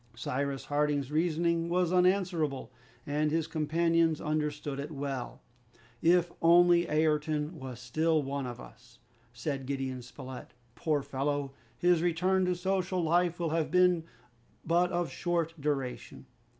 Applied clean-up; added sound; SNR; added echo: none; none; none; none.